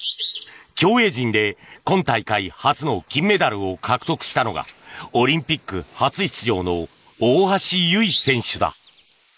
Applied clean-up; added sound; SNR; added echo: neural mask model Resemble Enhance denoiser.